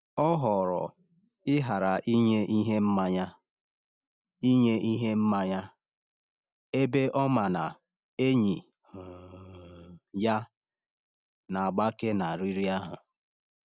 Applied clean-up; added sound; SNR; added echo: none; none; none; none.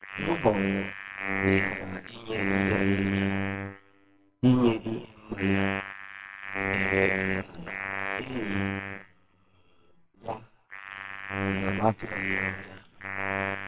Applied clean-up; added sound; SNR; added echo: neural separator model SepFormer WHAMR!.